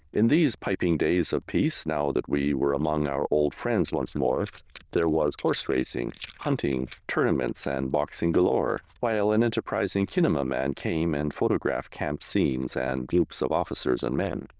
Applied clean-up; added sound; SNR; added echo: neural diffusion model UNIVERSE++.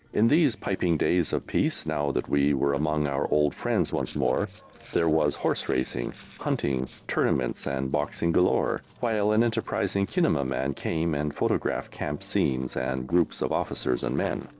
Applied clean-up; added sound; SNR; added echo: neural separator model SepFormer DNS4.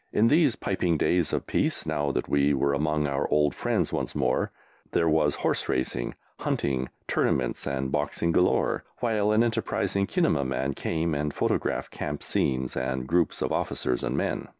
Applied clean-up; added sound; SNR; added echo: none; none; none; none.